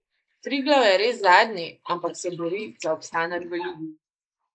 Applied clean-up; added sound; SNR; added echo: neural mask model Resemble Enhance denoiser.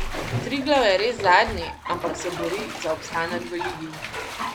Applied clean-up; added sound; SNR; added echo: none; Bathtub (filling or washing); 7 dB; none.